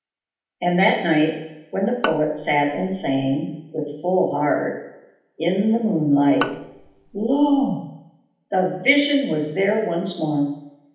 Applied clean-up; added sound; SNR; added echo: none; Bowed string instrument; 12 dB; reverberation time 0.9 s.